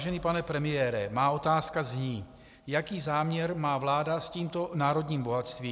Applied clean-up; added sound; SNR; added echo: none; none; none; none.